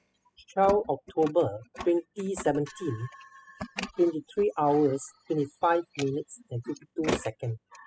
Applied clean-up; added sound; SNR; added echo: classical method spectral subtraction.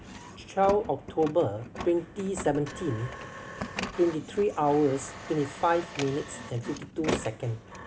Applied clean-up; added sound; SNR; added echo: none; Printer; 10 dB; none.